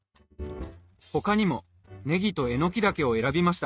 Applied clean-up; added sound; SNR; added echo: neural mask model RNNoise.